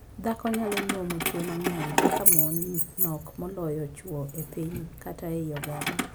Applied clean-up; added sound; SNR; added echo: none; Keys jangling; -3 dB; none.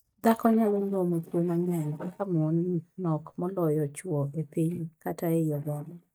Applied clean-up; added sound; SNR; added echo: neural mask model DeepFilterNet 3.